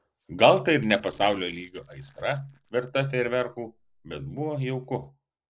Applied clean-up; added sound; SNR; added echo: neural separator model SepFormer DNS4.